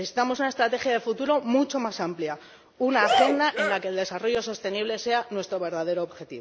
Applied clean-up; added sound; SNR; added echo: none; Cheering; -1 dB; none.